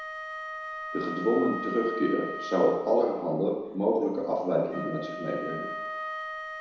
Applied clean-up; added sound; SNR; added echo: none; Wind instrument, woodwind instrument; 8 dB; reverberation time 1.0 s.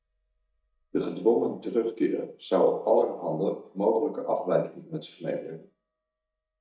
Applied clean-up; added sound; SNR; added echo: neural mask model DeepFilterNet 3.